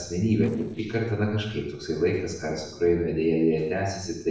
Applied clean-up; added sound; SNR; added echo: neural separator model SepFormer DNS4.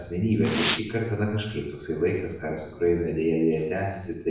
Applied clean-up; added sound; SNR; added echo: none; Domestic sounds, home sounds; 6 dB; reverberation time 0.6 s.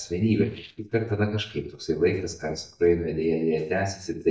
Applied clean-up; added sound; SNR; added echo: neural mask model DeepFilterNet 3.